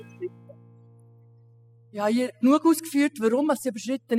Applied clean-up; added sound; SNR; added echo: classical method spectral subtraction.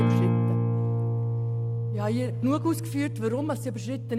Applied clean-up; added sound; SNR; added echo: none; Acoustic guitar; -4 dB; none.